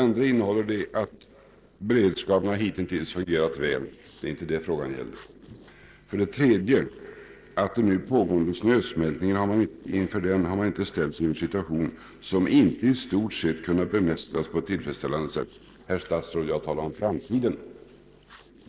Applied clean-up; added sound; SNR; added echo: neural separator model SepFormer DNS4.